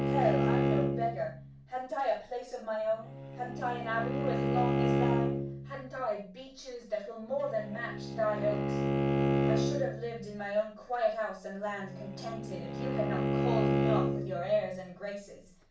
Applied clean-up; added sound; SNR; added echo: none; Bowed string instrument; -3 dB; reverberation time 0.3 s.